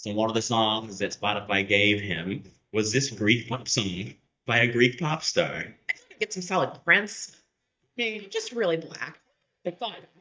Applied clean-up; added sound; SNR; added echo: neural mask model DeepFilterNet 3.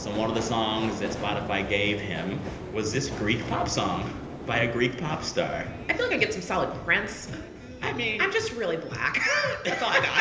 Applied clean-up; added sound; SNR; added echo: none; Subway, metro, underground; 11 dB; reverberation time 0.8 s.